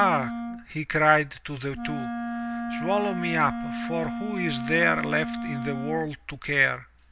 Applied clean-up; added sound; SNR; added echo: none; Wind instrument, woodwind instrument; 6 dB; none.